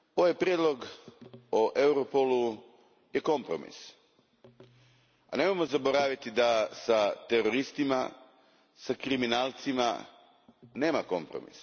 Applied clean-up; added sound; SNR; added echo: none; none; none; none.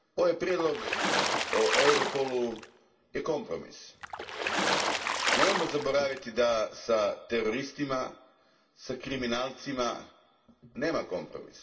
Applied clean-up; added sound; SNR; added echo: none; Water / Splash, splatter; -1 dB; reverberation time 0.2 s.